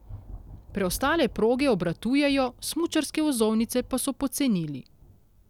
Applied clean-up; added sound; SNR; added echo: none; Thunder; 20 dB; none.